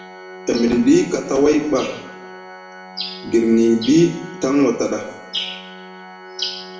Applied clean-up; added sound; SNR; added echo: none; Organ; 17 dB; reverberation time 0.9 s.